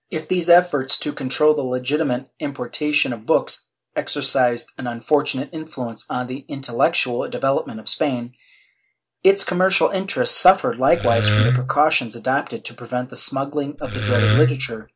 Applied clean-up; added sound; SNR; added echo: none; Wood; 0 dB; none.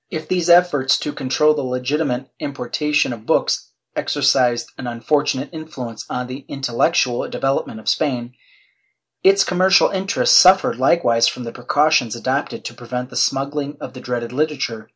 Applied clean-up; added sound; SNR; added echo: none; none; none; none.